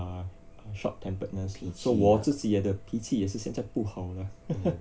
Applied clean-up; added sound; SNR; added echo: none; none; none; none.